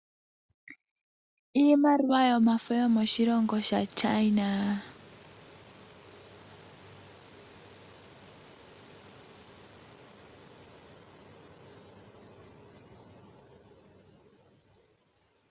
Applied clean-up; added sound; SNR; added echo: none; none; none; none.